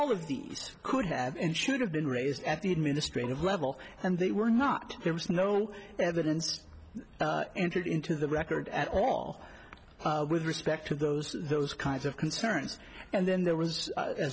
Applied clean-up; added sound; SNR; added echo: none; Bowed string instrument; 20 dB; none.